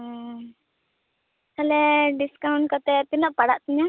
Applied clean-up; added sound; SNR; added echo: none; none; none; none.